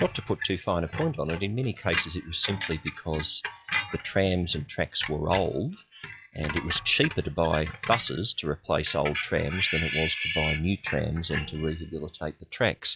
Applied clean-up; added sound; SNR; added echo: classical method log-MMSE.